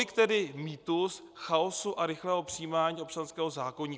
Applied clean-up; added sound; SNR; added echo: none; none; none; none.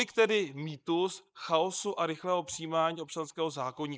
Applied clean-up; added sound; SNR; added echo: neural mask model Resemble Enhance denoiser.